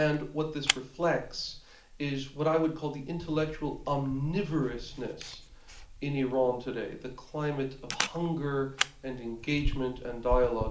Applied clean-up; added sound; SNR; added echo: none; Camera; 7 dB; reverberation time 0.4 s.